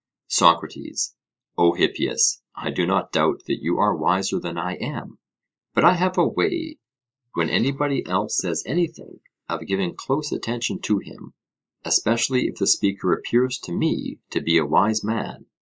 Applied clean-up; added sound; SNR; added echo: neural mask model Resemble Enhance denoiser.